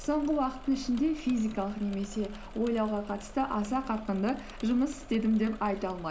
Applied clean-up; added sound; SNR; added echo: none; Engine / Mechanisms; 15 dB; none.